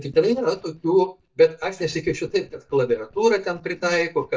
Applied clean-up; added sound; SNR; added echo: neural mask model DeepFilterNet 3.